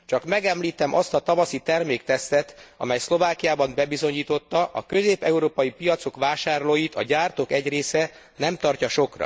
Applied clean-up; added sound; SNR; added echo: none; none; none; none.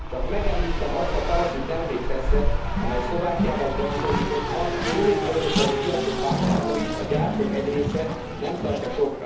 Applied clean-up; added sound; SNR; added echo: none; Race car, auto racing; -2 dB; reverberation time 2.2 s.